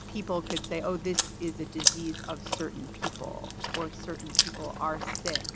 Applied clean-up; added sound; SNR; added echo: none; Chewing, mastication; -3 dB; none.